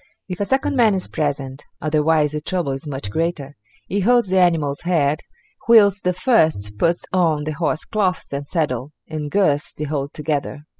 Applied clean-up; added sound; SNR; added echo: classical method spectral subtraction.